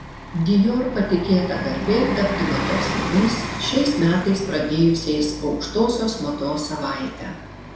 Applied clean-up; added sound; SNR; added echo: none; Bus; 7 dB; reverberation time 0.7 s.